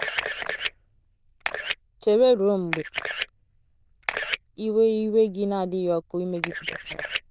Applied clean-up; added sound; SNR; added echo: neural diffusion model UNIVERSE++.